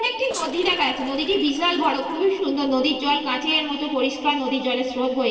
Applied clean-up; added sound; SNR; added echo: neural separator model SepFormer DNS4.